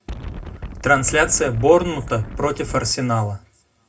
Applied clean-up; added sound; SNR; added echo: none; Wind; 11 dB; reverberation time 0.2 s.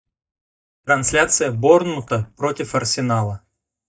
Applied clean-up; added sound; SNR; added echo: neural mask model DeepFilterNet 3.